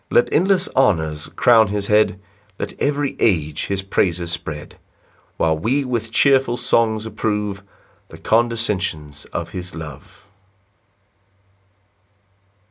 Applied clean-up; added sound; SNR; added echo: none; none; none; none.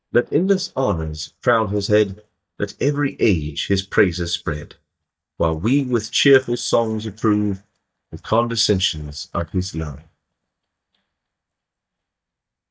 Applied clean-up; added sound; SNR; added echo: neural mask model DeepFilterNet 3.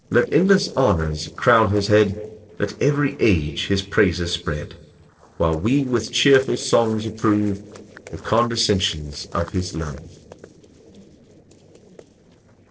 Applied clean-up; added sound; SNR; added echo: neural separator model SepFormer DNS4.